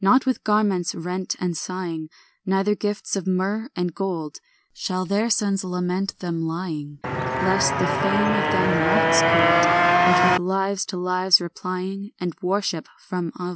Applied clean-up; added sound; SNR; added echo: none; Motorcycle; -5 dB; none.